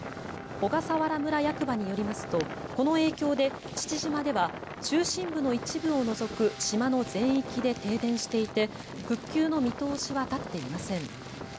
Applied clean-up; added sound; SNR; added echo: none; Bowed string instrument; 19 dB; none.